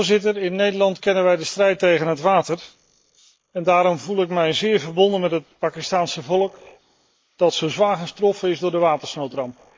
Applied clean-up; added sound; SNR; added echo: neural mask model Resemble Enhance denoiser.